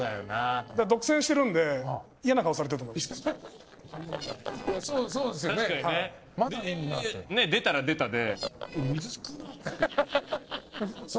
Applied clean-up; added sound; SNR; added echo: neural separator model SepFormer DNS4.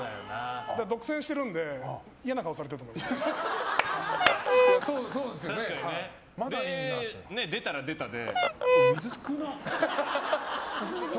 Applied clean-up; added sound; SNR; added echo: none; Fowl; -5 dB; none.